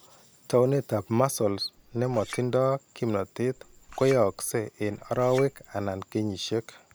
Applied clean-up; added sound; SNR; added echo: none; Chink, clink; 18 dB; none.